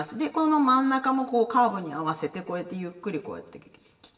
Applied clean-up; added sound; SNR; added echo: none; none; none; reverberation time 1.1 s.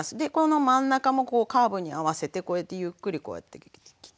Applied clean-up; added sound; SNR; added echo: none; none; none; none.